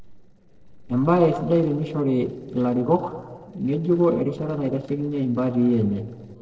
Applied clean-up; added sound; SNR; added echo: neural separator model SepFormer DNS4.